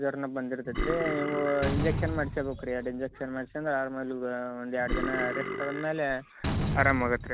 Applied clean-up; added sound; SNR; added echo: none; Slam + Burping, eructation; 3 dB; none.